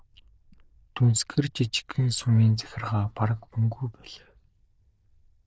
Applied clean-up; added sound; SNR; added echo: neural diffusion model UNIVERSE++.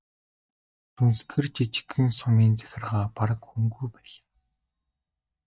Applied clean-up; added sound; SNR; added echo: neural mask model DeepFilterNet 3.